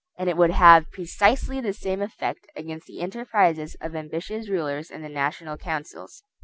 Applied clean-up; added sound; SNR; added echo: none; none; none; none.